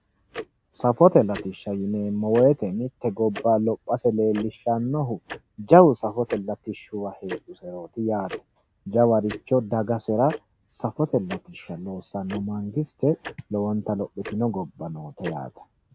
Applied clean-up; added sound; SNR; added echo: none; Tick-tock; 18 dB; none.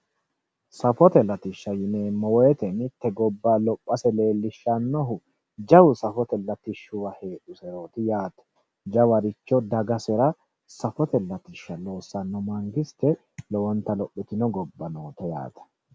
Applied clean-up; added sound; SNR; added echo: none; none; none; none.